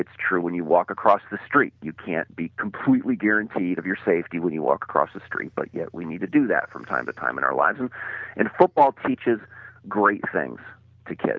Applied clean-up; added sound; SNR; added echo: none; none; none; none.